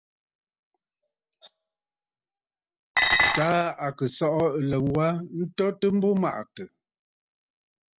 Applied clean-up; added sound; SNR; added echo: none; Dishes, pots, and pans; -4 dB; none.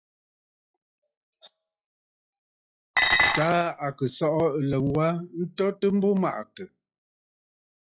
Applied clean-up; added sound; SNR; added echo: classical method log-MMSE.